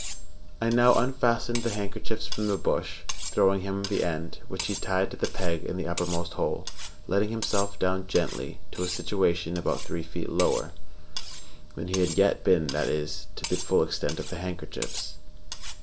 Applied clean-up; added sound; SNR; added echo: none; Cutlery, silverware; 16 dB; reverberation time 0.3 s.